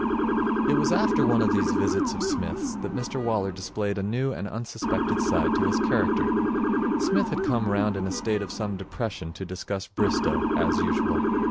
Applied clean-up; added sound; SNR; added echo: none; Motor vehicle (road) / Siren; -3 dB; none.